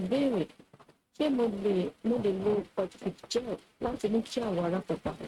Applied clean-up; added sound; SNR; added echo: neural mask model RNNoise.